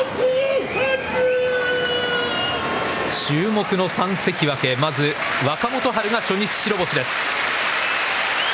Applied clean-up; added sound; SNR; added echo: none; none; none; none.